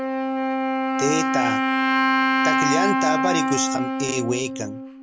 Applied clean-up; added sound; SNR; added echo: none; Wind instrument, woodwind instrument; -5 dB; none.